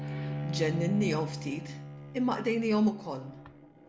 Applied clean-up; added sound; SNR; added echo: none; Bowed string instrument; 6 dB; none.